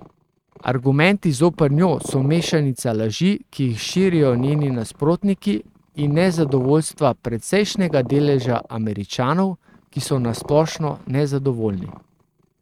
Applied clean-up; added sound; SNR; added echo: neural mask model RNNoise.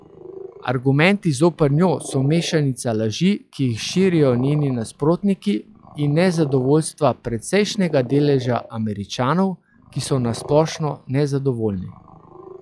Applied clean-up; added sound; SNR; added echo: classical method log-MMSE.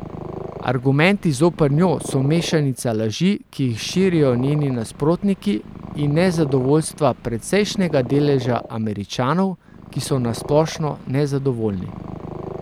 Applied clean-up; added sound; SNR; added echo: none; Purr; 14 dB; none.